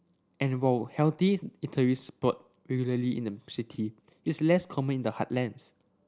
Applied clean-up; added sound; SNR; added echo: none; none; none; none.